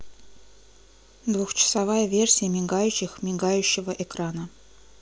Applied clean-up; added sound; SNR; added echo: none; none; none; none.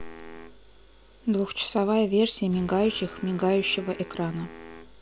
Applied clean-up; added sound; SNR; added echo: none; Explosion + Wind instrument, woodwind instrument; 20 dB; none.